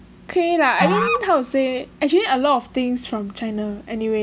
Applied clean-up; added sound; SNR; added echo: none; Musical instrument; 7 dB; none.